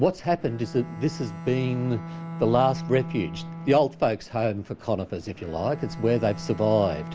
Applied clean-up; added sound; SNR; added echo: none; Bowed string instrument; 12 dB; none.